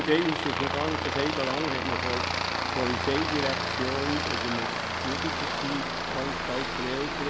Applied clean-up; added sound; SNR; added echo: none; Aircraft; -2 dB; none.